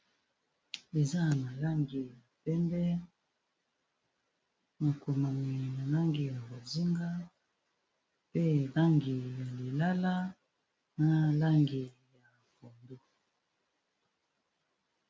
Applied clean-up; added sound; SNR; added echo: none; none; none; none.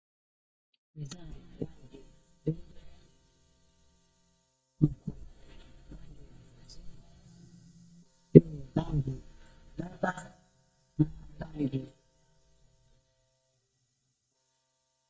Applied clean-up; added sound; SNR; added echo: neural mask model DeepFilterNet 3.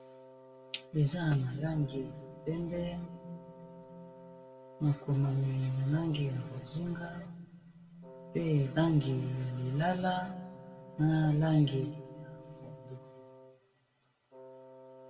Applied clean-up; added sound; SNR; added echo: none; Wind instrument, woodwind instrument; 19 dB; reverberation time 1.5 s.